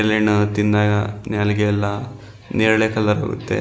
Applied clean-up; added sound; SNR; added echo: none; none; none; none.